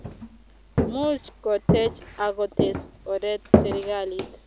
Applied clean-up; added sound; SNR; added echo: none; Walk, footsteps; -1 dB; none.